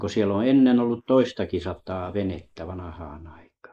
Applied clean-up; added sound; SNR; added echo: neural mask model Resemble Enhance denoiser.